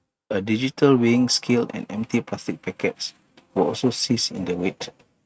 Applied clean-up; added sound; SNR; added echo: neural mask model RNNoise.